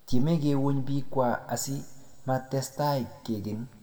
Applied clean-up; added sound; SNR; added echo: none; none; none; reverberation time 1.3 s.